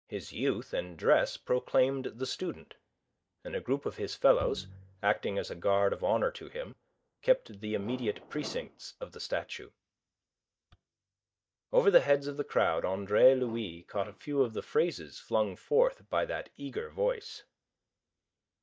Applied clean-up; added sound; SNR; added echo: neural mask model DeepFilterNet 3.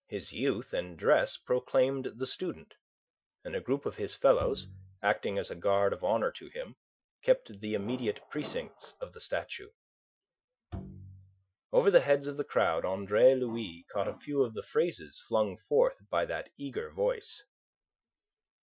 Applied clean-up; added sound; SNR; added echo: classical method Wiener filter.